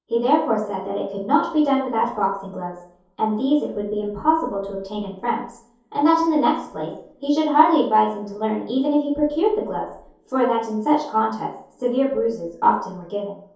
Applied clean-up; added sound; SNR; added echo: none; none; none; reverberation time 0.6 s.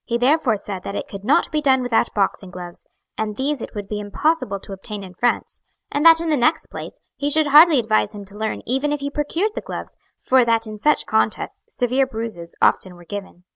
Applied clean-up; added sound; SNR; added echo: none; none; none; none.